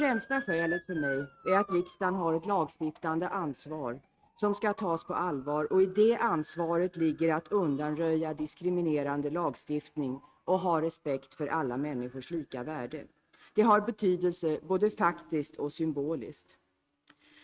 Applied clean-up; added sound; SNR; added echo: neural mask model RNNoise.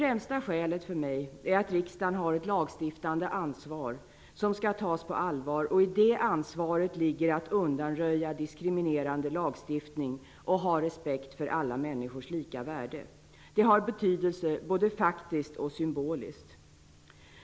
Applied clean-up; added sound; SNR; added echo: none; none; none; none.